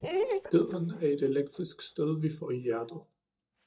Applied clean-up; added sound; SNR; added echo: neural mask model DeepFilterNet 3.